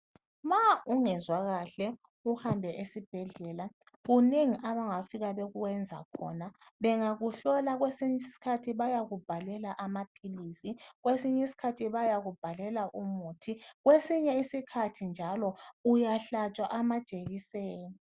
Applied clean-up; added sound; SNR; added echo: none; none; none; none.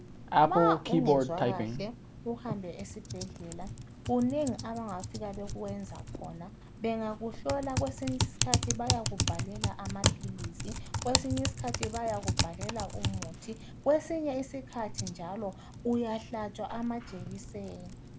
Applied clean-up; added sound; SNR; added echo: none; Typing; -2 dB; none.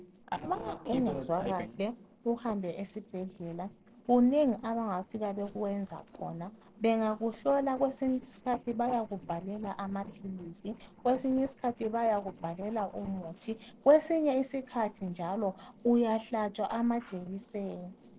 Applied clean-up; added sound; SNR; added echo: neural separator model SepFormer DNS4.